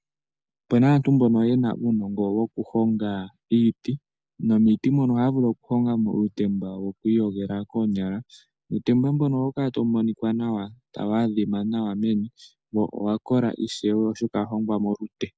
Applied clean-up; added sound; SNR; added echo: none; none; none; none.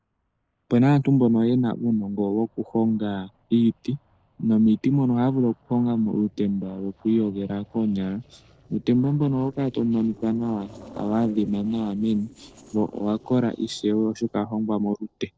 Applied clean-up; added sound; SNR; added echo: neural separator model SepFormer DNS4.